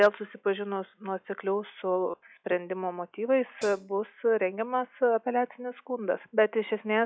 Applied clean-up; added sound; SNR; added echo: classical method log-MMSE.